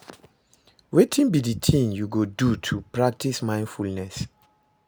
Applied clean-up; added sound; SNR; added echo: none; none; none; none.